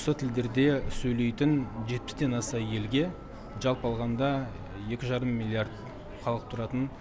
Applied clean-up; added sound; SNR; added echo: none; none; none; none.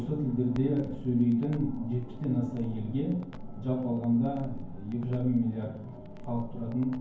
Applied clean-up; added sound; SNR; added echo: none; Crackle; 13 dB; reverberation time 0.9 s.